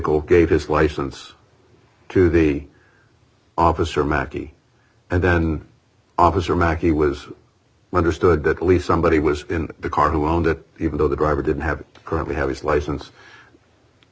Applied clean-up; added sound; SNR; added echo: none; none; none; none.